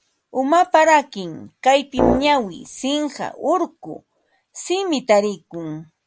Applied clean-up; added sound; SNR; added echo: none; Brass instrument; 3 dB; none.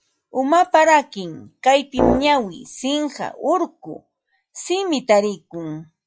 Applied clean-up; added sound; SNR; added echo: classical method log-MMSE.